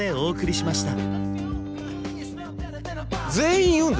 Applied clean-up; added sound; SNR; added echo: none; Bowed string instrument; 7 dB; none.